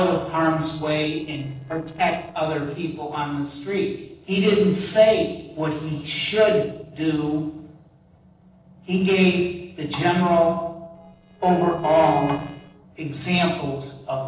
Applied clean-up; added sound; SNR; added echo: neural separator model SepFormer DNS4.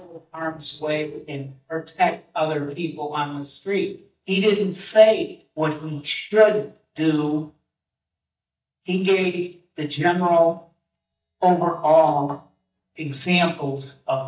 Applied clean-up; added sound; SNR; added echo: neural mask model DeepFilterNet 3.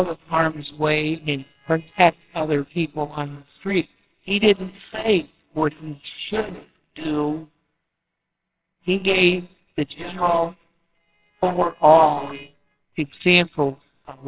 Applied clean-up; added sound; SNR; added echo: neural separator model SepFormer WHAMR!.